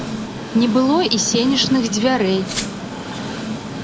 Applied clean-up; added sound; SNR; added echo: none; Glass + Train; 7 dB; none.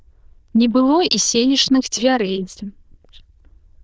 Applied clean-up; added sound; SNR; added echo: neural diffusion model UNIVERSE++.